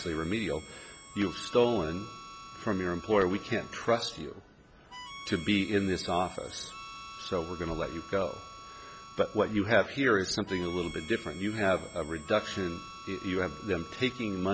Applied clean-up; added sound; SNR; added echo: none; Harmonica; 16 dB; none.